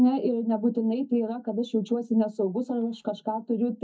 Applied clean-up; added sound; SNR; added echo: neural mask model DeepFilterNet 3.